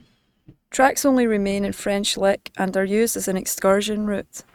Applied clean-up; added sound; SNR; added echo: neural mask model RNNoise.